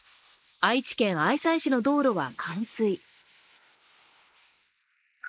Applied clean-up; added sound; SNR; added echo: neural mask model Resemble Enhance denoiser.